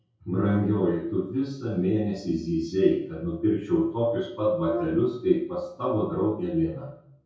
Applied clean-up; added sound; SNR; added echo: none; Brass instrument; 13 dB; reverberation time 0.6 s.